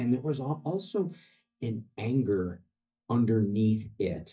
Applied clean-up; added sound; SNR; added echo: neural mask model DeepFilterNet 3.